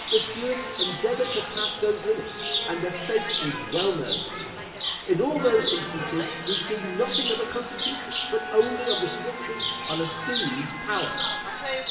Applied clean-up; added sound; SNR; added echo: none; Chirp, tweet; 3 dB; reverberation time 2.7 s.